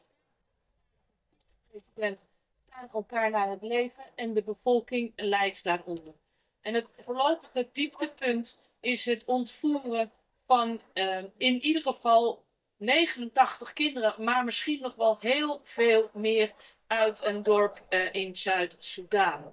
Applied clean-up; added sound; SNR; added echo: neural mask model DeepFilterNet 3.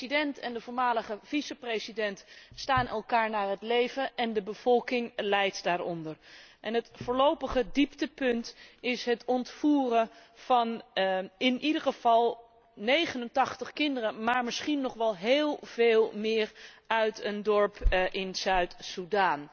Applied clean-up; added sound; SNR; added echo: none; none; none; none.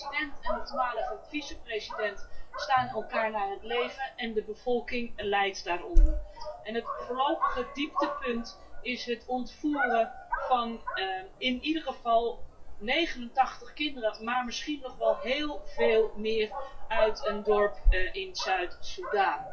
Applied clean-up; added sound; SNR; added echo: classical method WPE with log-MMSE.